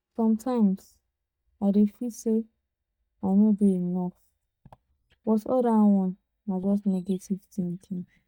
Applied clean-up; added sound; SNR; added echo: neural mask model DeepFilterNet 3.